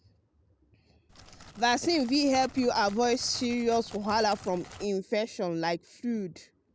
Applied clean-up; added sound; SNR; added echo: none; Crackle; 18 dB; none.